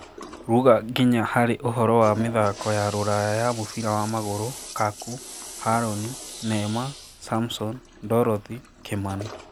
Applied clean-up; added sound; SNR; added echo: none; Toilet flush; 16 dB; none.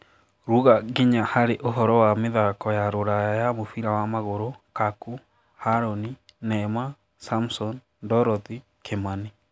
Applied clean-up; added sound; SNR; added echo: none; none; none; none.